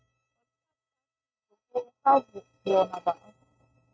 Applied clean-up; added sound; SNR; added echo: neural mask model RNNoise.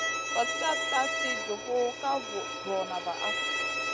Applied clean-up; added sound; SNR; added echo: none; Bowed string instrument; -1 dB; none.